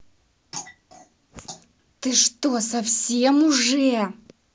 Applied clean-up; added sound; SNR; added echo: none; none; none; none.